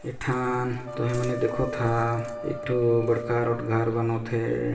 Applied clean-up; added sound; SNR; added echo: none; Wind instrument, woodwind instrument; 11 dB; reverberation time 2.0 s.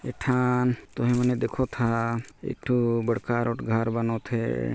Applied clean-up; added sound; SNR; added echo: none; none; none; none.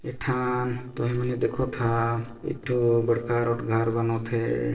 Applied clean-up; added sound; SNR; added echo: neural separator model SepFormer DNS4.